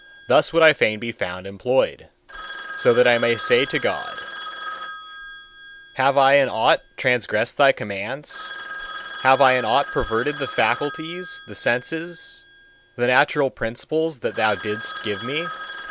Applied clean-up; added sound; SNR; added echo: none; Telephone; 9 dB; none.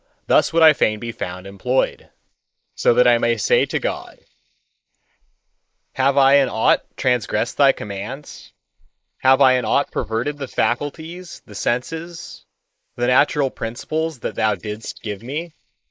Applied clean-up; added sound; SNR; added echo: neural mask model Resemble Enhance denoiser.